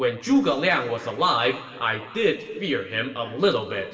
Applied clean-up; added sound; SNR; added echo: none; none; none; reverberation time 2.3 s.